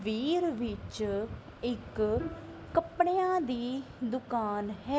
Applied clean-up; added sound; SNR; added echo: none; Bowed string instrument; 16 dB; none.